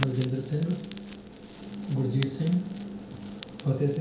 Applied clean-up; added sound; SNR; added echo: none; Crackle; 13 dB; reverberation time 0.5 s.